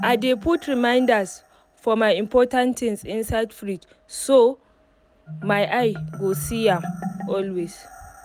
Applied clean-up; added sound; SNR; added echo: none; Marimba, xylophone; 14 dB; none.